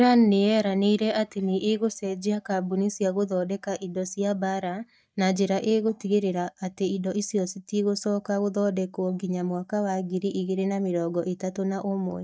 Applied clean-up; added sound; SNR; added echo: neural mask model DeepFilterNet 3.